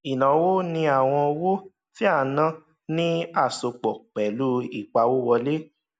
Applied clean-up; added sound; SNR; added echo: none; none; none; none.